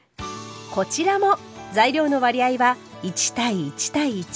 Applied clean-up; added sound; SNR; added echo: none; none; none; none.